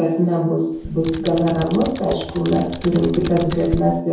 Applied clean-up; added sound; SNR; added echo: none; Computer keyboard; 12 dB; reverberation time 2.6 s.